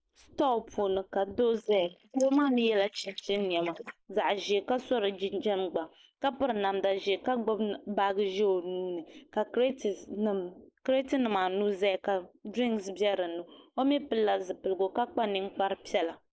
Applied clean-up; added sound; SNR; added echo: neural mask model Resemble Enhance denoiser.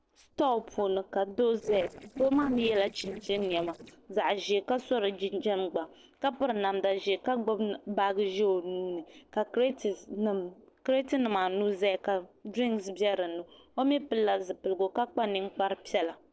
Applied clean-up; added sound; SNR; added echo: neural separator model SepFormer DNS4.